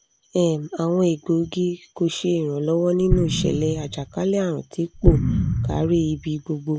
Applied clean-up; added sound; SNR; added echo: none; Explosion; 2 dB; none.